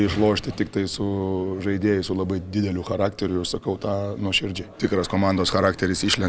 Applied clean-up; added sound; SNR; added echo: none; none; none; none.